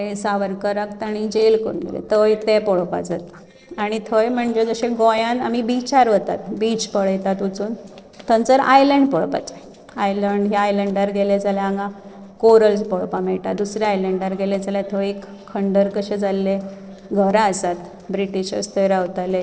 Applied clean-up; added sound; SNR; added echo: neural separator model SepFormer DNS4.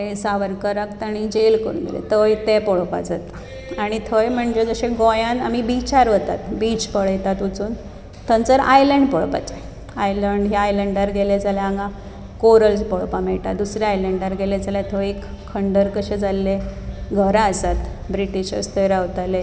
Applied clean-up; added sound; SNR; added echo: none; none; none; none.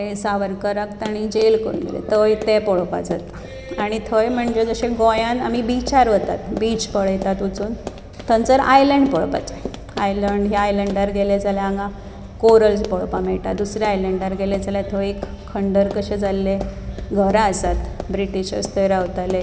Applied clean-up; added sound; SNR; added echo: none; Run; 18 dB; none.